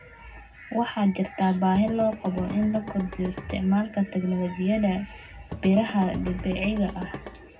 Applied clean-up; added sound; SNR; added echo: none; Drum / Drum kit; 12 dB; reverberation time 0.4 s.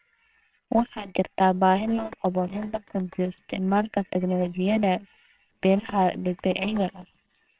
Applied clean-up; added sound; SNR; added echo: neural separator model SepFormer WHAMR!.